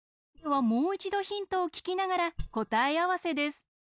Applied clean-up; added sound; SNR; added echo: neural mask model DeepFilterNet 3.